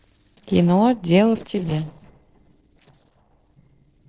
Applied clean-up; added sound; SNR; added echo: neural separator model SepFormer DNS4.